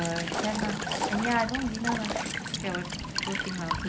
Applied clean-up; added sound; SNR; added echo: none; Walk, footsteps / Stream / Trickle, dribble / Chirp, tweet; 0 dB; none.